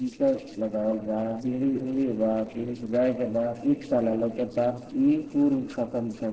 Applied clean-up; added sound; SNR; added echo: neural separator model SepFormer DNS4.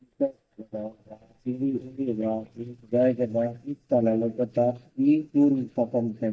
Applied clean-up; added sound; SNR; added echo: neural mask model DeepFilterNet 3.